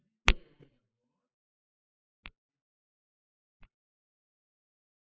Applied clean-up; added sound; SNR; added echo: neural mask model DeepFilterNet 3.